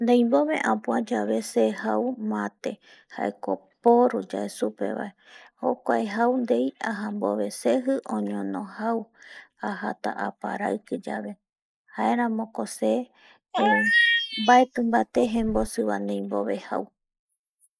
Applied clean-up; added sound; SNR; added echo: neural mask model Resemble Enhance denoiser.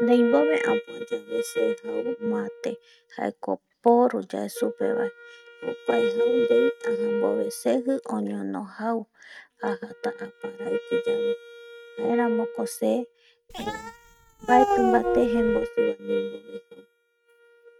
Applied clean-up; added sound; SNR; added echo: neural mask model RNNoise.